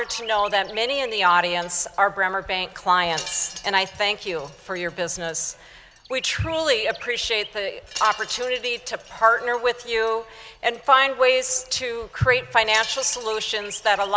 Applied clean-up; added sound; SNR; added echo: none; Chirp, tweet + Wind chime; 17 dB; none.